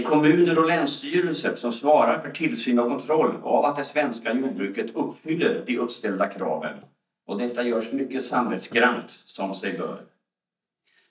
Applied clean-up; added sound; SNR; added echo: neural mask model DeepFilterNet 3.